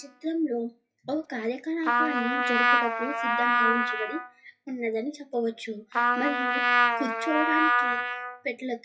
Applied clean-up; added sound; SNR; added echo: classical method WPE with log-MMSE.